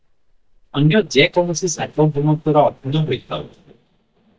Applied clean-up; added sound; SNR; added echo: neural mask model DeepFilterNet 3.